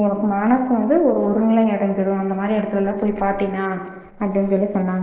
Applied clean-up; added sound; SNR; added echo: neural mask model Resemble Enhance denoiser.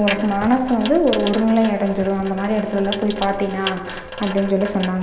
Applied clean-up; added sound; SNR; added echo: none; Sink (filling or washing) / Water tap, faucet; 11 dB; none.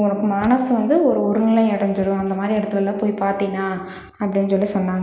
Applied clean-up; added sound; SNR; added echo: none; none; none; none.